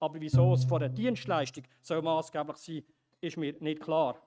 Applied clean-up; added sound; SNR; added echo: neural mask model RNNoise.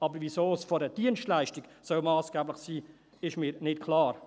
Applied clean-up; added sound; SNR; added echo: none; none; none; none.